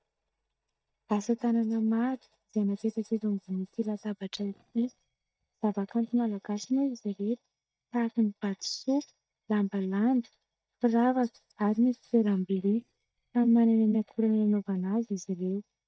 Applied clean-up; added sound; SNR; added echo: neural mask model DeepFilterNet 3.